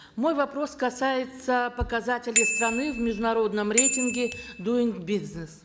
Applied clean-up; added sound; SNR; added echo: none; Bicycle bell; 1 dB; none.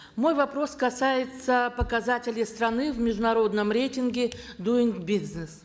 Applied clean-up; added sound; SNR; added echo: none; none; none; none.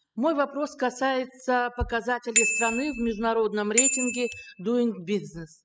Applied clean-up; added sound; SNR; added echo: classical method spectral subtraction.